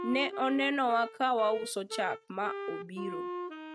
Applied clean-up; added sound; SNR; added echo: neural mask model RNNoise.